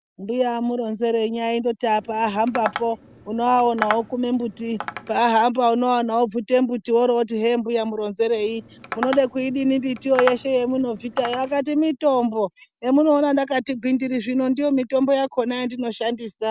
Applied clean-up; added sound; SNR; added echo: none; Tap; 11 dB; none.